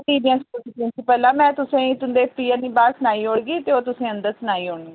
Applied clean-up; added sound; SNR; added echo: none; none; none; none.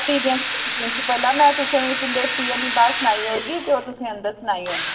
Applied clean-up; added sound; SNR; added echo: none; Drill; 1 dB; reverberation time 1.4 s.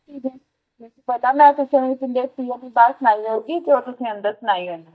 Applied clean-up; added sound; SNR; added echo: neural mask model DeepFilterNet 3.